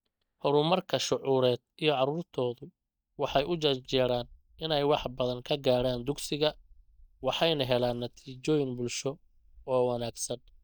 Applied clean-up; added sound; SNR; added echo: neural mask model DeepFilterNet 3.